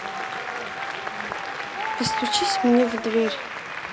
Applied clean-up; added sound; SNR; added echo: none; Applause; 2 dB; none.